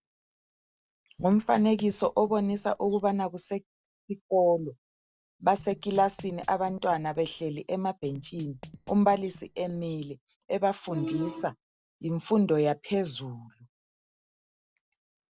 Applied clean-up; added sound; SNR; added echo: neural separator model SepFormer DNS4.